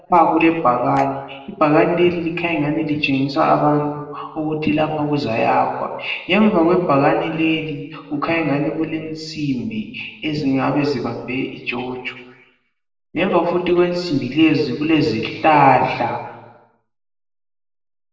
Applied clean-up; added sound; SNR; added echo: neural separator model SepFormer DNS4.